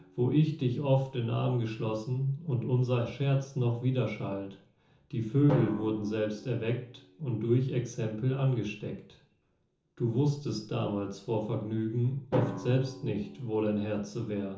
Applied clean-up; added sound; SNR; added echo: none; Drum; 14 dB; reverberation time 0.7 s.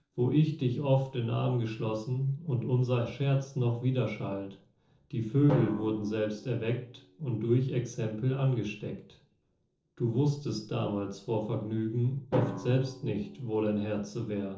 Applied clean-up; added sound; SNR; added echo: neural separator model SepFormer DNS4.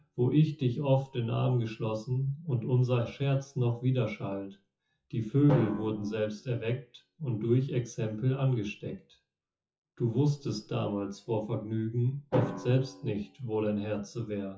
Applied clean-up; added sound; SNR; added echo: classical method WPE with log-MMSE.